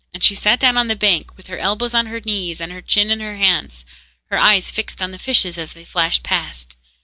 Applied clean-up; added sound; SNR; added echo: none; none; none; none.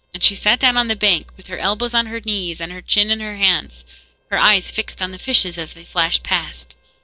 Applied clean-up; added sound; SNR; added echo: neural separator model SepFormer DNS4.